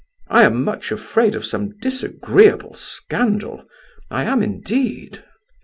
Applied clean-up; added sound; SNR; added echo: none; none; none; none.